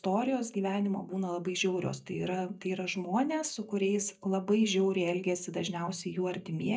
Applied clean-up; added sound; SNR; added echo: neural mask model DeepFilterNet 3.